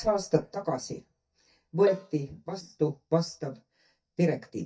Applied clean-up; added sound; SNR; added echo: neural mask model DeepFilterNet 3.